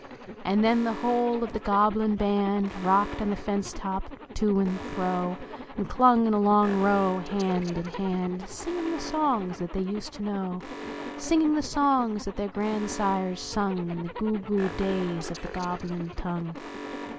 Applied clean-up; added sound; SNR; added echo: none; Zipper (clothing) + Alarm; 12 dB; none.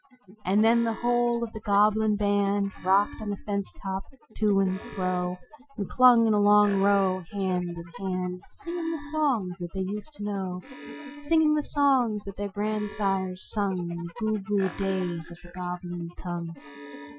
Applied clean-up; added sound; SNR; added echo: classical method Wiener filter.